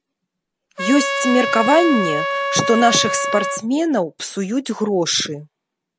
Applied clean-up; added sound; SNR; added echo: none; Trumpet; 3 dB; none.